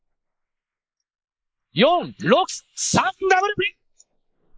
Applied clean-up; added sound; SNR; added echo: neural mask model Resemble Enhance denoiser.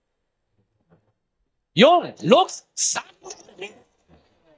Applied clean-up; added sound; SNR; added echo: neural mask model DeepFilterNet 3.